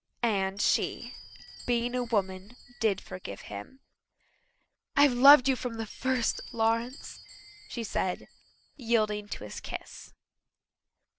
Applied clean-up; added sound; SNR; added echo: none; Glass; 19 dB; none.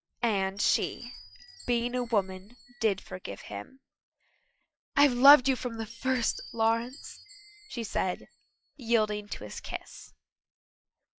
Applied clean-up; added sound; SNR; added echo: classical method log-MMSE.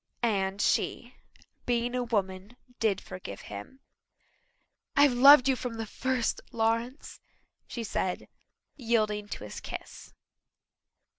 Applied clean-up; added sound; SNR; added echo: none; none; none; none.